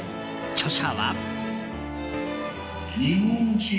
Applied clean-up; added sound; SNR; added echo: none; none; none; none.